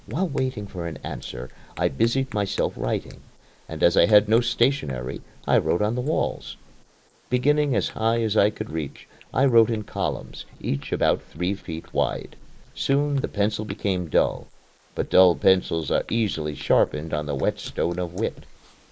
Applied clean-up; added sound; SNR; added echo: neural mask model Resemble Enhance denoiser.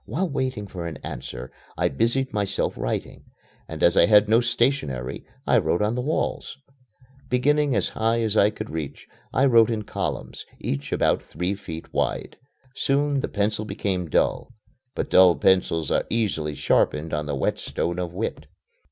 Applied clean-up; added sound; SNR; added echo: none; none; none; none.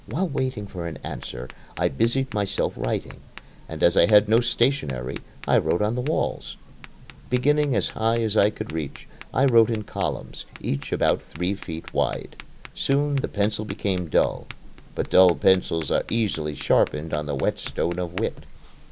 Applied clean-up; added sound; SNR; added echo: none; Tap; 17 dB; none.